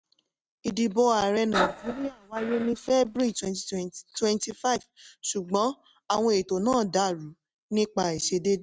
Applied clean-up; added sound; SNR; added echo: neural mask model RNNoise.